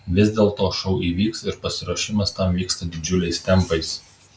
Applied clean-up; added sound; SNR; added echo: none; none; none; none.